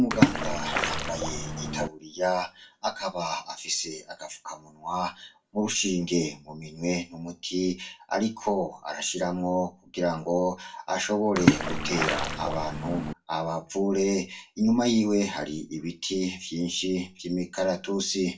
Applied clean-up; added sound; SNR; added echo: none; Splash, splatter; -2 dB; reverberation time 0.2 s.